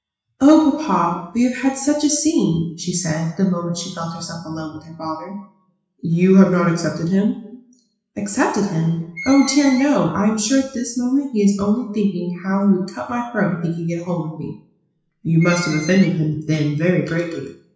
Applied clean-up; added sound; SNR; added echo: classical method WPE with log-MMSE.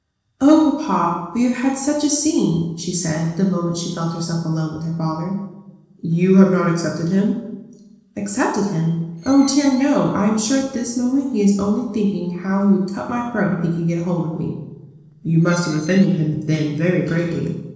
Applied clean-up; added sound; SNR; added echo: neural separator model SepFormer DNS4.